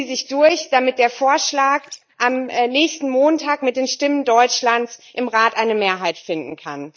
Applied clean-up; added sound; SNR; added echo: neural mask model DeepFilterNet 3.